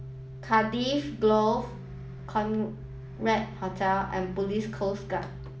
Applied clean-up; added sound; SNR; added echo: none; Organ; 13 dB; none.